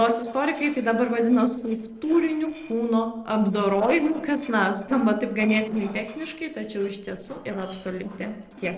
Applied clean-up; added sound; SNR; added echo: neural separator model SepFormer DNS4.